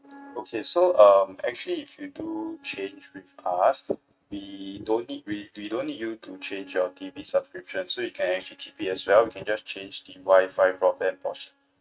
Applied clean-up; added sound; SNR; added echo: neural mask model RNNoise.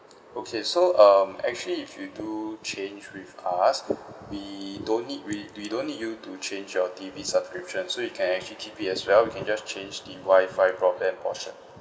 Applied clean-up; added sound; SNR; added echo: none; none; none; none.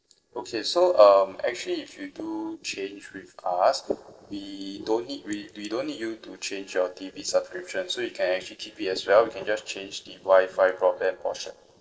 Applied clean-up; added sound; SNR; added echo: neural separator model SepFormer DNS4.